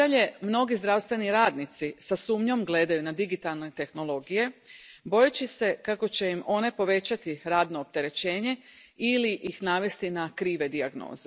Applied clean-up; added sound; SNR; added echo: none; none; none; none.